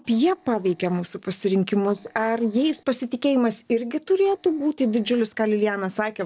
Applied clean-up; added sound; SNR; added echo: neural separator model SepFormer DNS4.